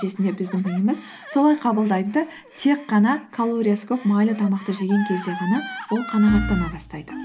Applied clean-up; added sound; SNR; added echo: none; Gasp; 16 dB; none.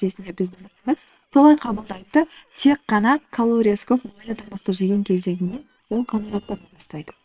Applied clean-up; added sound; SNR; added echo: neural separator model SepFormer WHAM!.